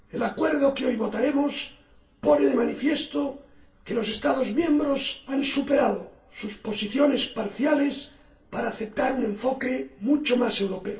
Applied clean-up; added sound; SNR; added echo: none; none; none; reverberation time 0.3 s.